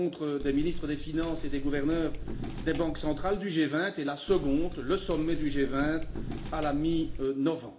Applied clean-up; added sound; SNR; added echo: none; Walk, footsteps; 4 dB; reverberation time 0.4 s.